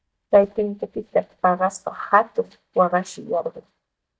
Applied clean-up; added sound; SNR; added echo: neural mask model DeepFilterNet 3.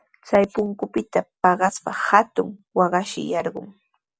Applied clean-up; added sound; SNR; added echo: none; none; none; none.